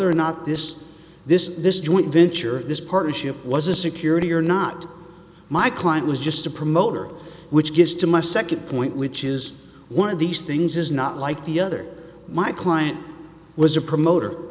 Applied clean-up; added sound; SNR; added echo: none; none; none; none.